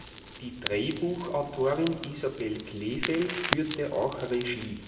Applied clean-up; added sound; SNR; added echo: none; Crackle; 8 dB; reverberation time 1.2 s.